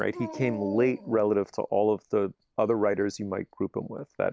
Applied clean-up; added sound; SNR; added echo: none; Dog; 17 dB; none.